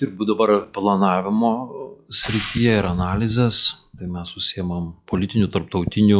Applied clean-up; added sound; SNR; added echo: classical method log-MMSE.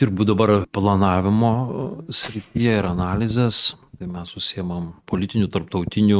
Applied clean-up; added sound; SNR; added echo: neural mask model RNNoise.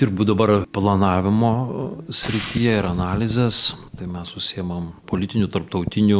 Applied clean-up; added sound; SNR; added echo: none; Frying (food); 16 dB; none.